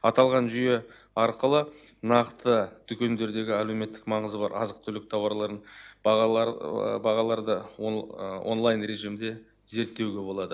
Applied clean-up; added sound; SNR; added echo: none; none; none; none.